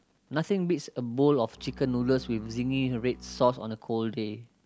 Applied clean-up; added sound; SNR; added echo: none; Bowed string instrument; 19 dB; none.